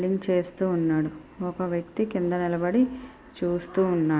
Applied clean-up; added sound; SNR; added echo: none; none; none; none.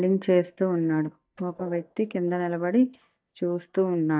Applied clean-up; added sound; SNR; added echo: neural mask model DeepFilterNet 3.